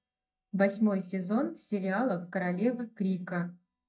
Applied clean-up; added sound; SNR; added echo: neural mask model DeepFilterNet 3.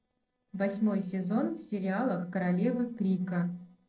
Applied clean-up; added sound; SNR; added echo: neural separator model SepFormer DNS4.